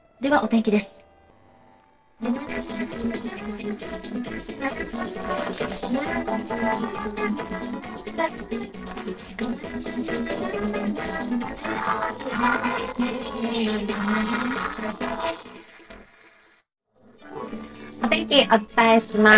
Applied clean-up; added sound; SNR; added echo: neural separator model SepFormer DNS4.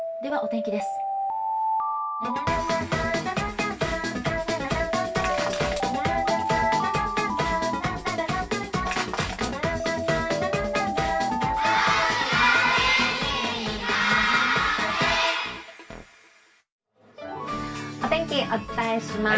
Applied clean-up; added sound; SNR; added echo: none; Alarm; 5 dB; reverberation time 0.2 s.